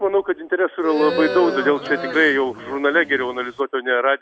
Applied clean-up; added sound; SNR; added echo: none; Crowd; 8 dB; none.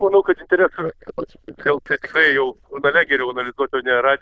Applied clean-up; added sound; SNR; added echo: neural diffusion model UNIVERSE++.